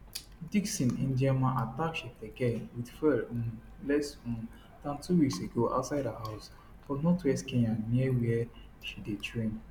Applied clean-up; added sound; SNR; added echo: none; Chewing, mastication; 19 dB; none.